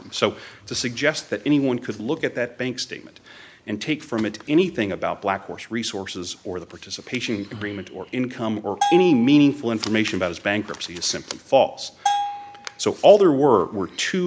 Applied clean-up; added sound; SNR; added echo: none; Bell; 6 dB; none.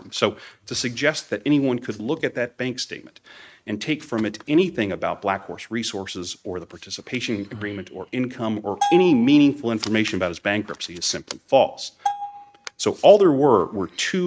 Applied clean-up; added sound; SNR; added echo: neural mask model RNNoise.